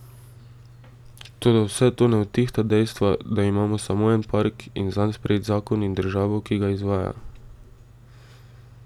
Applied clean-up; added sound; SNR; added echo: none; none; none; none.